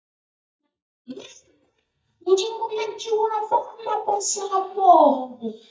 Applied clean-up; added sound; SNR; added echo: neural mask model DeepFilterNet 3.